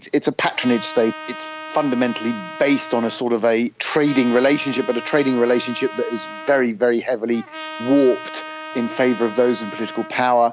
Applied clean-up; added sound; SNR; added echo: none; Trumpet; 14 dB; none.